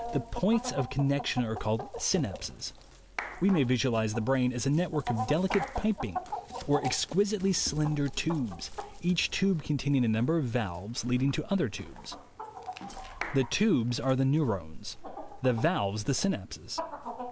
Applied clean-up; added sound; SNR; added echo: none; Chicken, rooster + Clapping; 12 dB; none.